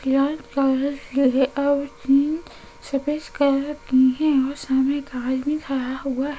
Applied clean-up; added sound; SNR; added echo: none; none; none; none.